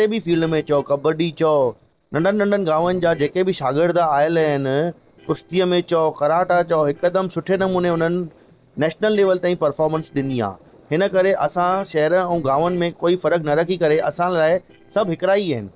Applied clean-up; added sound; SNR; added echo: neural separator model SepFormer DNS4.